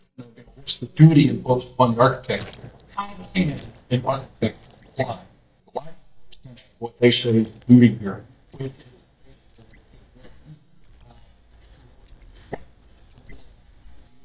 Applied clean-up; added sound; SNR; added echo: neural mask model DeepFilterNet 3.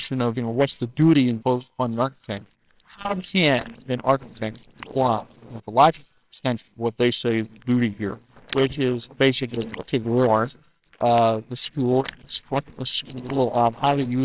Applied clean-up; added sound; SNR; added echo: neural separator model SepFormer WHAMR!.